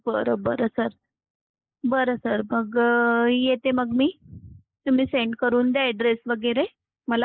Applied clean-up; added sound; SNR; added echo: neural mask model Resemble Enhance denoiser.